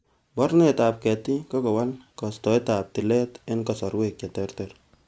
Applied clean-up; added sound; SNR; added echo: none; none; none; none.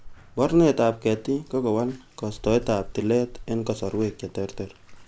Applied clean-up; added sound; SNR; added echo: none; Bathtub (filling or washing); 16 dB; none.